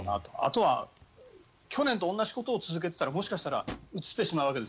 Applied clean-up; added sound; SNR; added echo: none; Drawer open or close; 15 dB; none.